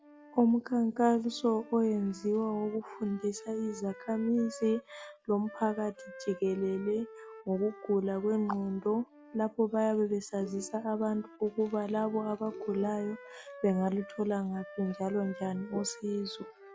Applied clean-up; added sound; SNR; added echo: none; Wind instrument, woodwind instrument; 19 dB; none.